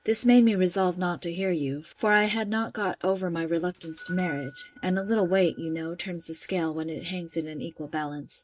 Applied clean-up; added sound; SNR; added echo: neural mask model RNNoise.